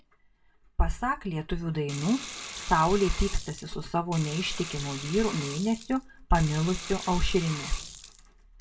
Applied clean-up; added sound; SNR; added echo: none; Sink (filling or washing) / Water; 12 dB; reverberation time 0.2 s.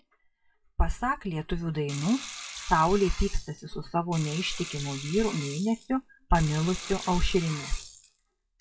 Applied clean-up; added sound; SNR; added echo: classical method WPE with log-MMSE.